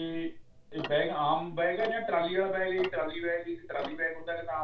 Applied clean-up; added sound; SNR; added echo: none; Tick-tock; 12 dB; reverberation time 0.3 s.